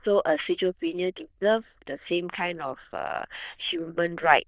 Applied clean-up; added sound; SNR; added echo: neural diffusion model UNIVERSE++.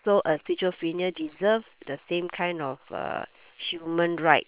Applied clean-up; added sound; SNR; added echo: neural separator model SepFormer WHAM!.